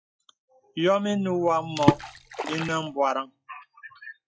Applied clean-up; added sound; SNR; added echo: classical method log-MMSE.